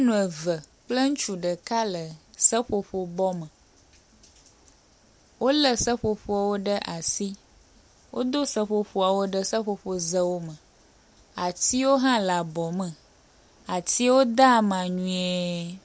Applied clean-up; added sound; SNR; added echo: none; none; none; none.